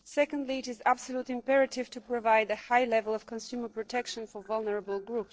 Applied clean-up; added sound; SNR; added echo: neural separator model SepFormer DNS4.